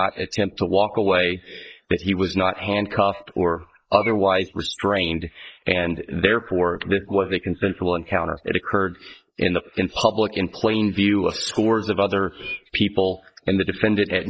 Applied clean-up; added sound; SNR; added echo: neural mask model Resemble Enhance denoiser.